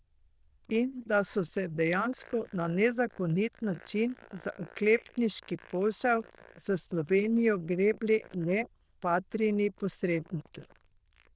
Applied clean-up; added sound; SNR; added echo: neural diffusion model UNIVERSE++.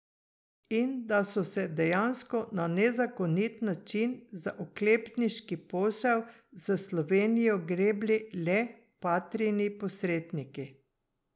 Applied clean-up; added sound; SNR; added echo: none; none; none; none.